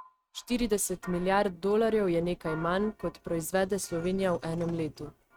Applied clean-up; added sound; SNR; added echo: neural mask model RNNoise.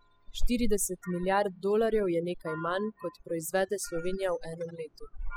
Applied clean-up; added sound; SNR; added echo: classical method spectral subtraction.